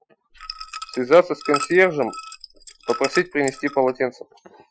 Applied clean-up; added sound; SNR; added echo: classical method Wiener filter.